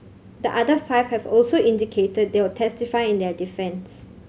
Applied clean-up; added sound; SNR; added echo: none; none; none; none.